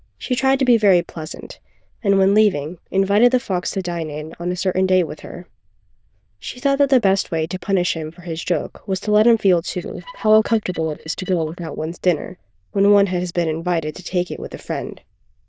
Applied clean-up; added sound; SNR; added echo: neural diffusion model UNIVERSE++.